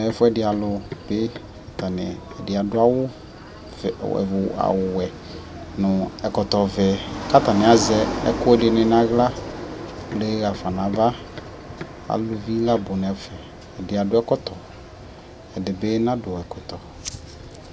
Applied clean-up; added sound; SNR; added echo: none; Run; 19 dB; none.